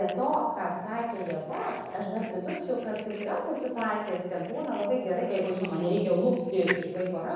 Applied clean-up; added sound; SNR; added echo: none; Fire; 16 dB; reverberation time 1.1 s.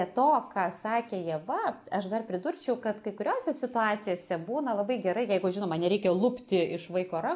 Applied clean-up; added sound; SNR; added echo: none; none; none; none.